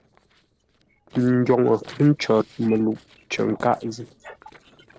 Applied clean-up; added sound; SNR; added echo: neural separator model SepFormer DNS4.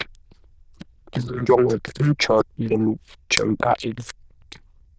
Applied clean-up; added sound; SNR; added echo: neural diffusion model UNIVERSE++.